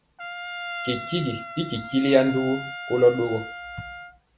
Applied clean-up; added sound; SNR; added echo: none; Trumpet; 11 dB; none.